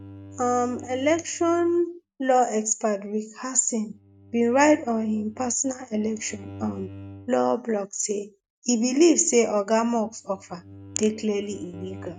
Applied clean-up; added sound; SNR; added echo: neural mask model RNNoise.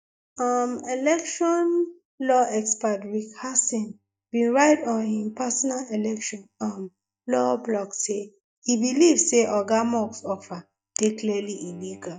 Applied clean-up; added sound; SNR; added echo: neural mask model DeepFilterNet 3.